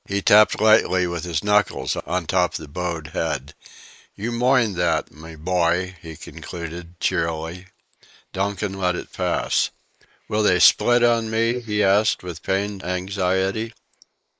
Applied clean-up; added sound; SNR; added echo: neural mask model Resemble Enhance denoiser.